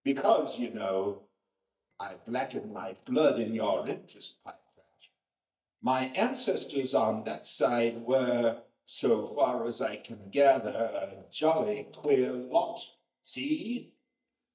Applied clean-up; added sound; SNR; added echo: neural mask model DeepFilterNet 3.